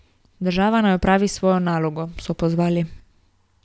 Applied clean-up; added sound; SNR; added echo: none; none; none; none.